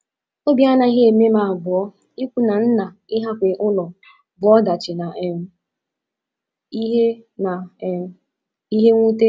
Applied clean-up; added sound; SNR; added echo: none; none; none; none.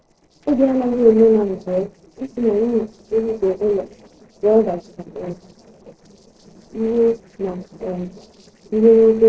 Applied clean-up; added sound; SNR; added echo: neural separator model SepFormer DNS4.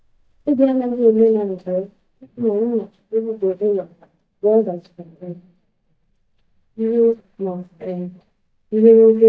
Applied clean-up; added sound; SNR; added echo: neural mask model DeepFilterNet 3.